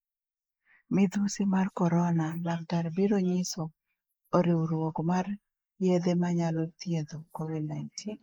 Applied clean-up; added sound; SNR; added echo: neural mask model Resemble Enhance denoiser.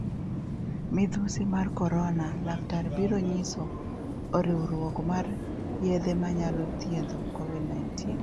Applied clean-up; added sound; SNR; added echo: none; Subway, metro, underground; 3 dB; none.